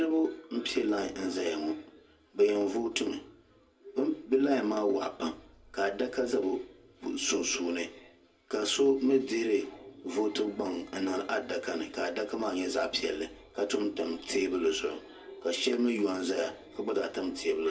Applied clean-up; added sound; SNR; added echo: none; none; none; reverberation time 0.2 s.